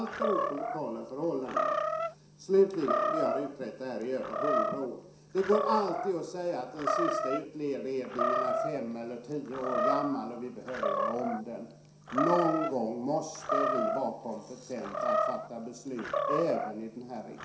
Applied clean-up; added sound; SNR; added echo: none; Animal; 0 dB; reverberation time 0.7 s.